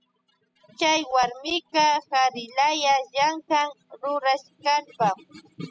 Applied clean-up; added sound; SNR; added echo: classical method spectral subtraction.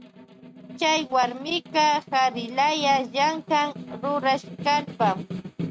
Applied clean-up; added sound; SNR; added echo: neural mask model RNNoise.